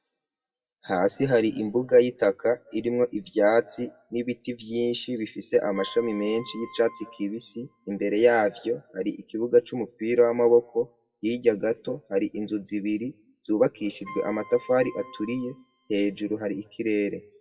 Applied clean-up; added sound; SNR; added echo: classical method WPE with log-MMSE.